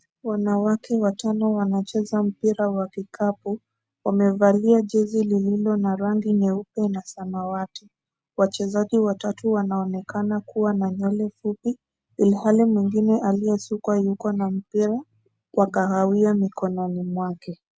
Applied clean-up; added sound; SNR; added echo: none; none; none; none.